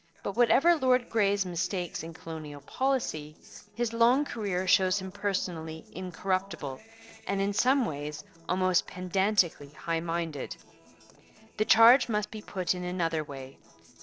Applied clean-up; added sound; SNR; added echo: neural separator model SepFormer DNS4.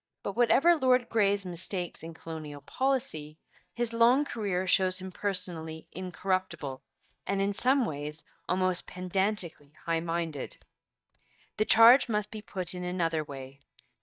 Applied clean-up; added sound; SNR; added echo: neural mask model DeepFilterNet 3.